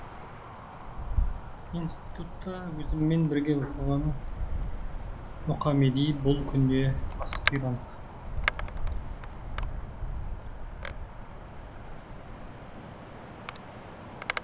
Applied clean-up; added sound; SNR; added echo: none; Wind; 2 dB; none.